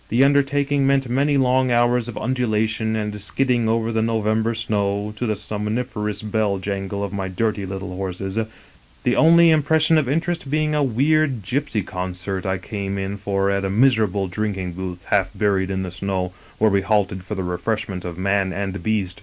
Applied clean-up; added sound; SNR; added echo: none; none; none; none.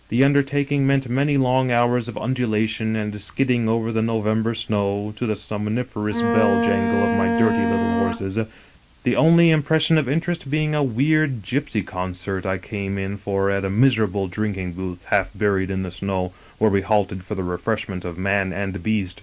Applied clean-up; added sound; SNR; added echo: none; Bowed string instrument; 0 dB; none.